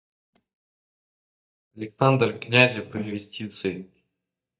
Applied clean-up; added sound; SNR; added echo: neural mask model DeepFilterNet 3.